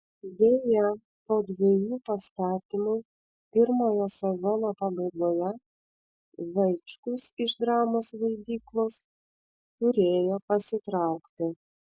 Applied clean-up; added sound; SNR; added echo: neural mask model Resemble Enhance denoiser.